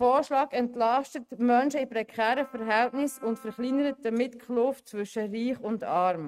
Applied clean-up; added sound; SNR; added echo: neural mask model RNNoise.